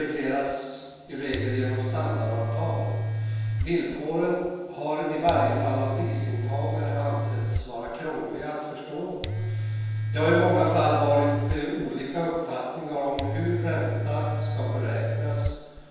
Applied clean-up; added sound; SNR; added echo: none; Domestic sounds, home sounds; 2 dB; reverberation time 1.2 s.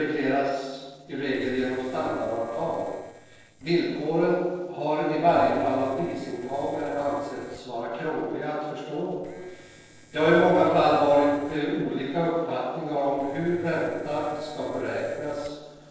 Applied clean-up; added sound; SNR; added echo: neural separator model SepFormer DNS4.